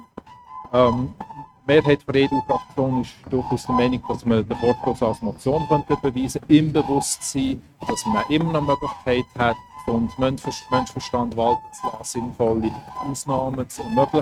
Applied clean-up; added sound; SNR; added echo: neural mask model RNNoise.